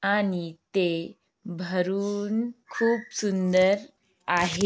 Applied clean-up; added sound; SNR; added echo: none; none; none; none.